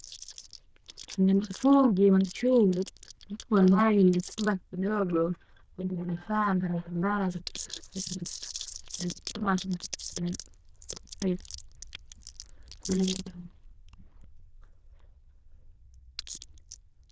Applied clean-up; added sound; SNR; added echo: neural diffusion model UNIVERSE++.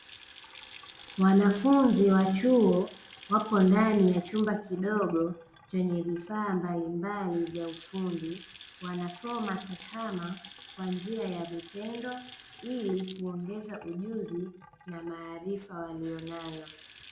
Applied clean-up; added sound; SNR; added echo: none; Sink (filling or washing) / Water tap, faucet / Splash, splatter; 15 dB; none.